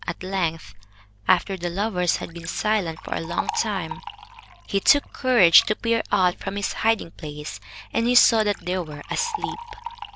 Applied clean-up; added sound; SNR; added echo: none; Liquid; 13 dB; none.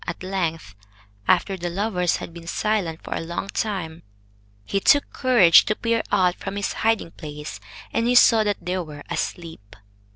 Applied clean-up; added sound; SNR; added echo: none; none; none; none.